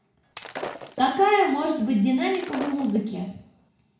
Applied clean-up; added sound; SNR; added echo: none; Shatter; 14 dB; reverberation time 0.5 s.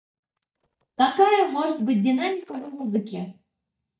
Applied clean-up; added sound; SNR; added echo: neural mask model DeepFilterNet 3.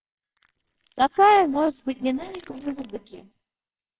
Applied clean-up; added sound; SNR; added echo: neural separator model SepFormer WHAMR!.